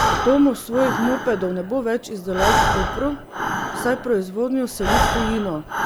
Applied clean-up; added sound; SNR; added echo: none; Breathing; 1 dB; none.